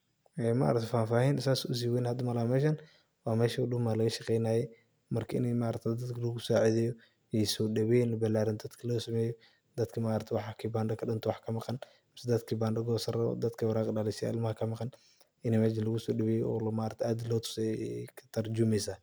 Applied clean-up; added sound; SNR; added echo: none; none; none; none.